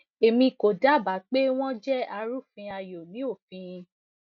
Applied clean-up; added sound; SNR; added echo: none; none; none; none.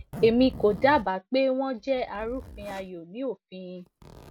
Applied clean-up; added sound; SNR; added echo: none; Zipper (clothing); 17 dB; none.